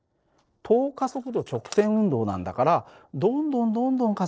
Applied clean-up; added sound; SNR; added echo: neural separator model SepFormer DNS4.